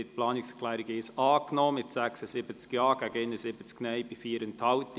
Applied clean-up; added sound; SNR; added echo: none; none; none; none.